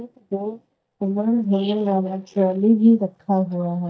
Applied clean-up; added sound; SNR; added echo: neural mask model DeepFilterNet 3.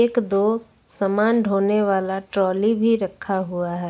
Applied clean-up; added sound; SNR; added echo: none; none; none; none.